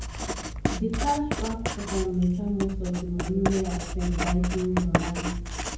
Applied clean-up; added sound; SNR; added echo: none; Writing; 1 dB; reverberation time 0.9 s.